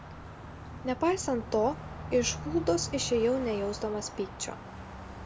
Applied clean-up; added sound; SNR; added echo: none; Car passing by; 10 dB; none.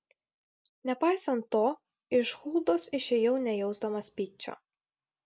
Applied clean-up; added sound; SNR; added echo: none; none; none; none.